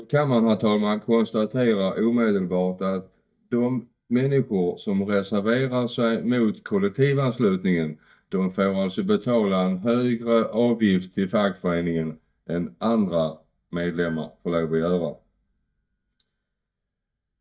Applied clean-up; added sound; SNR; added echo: neural mask model DeepFilterNet 3.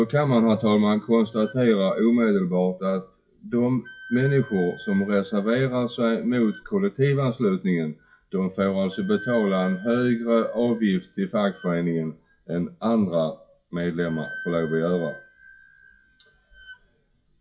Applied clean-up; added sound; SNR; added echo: classical method WPE with log-MMSE.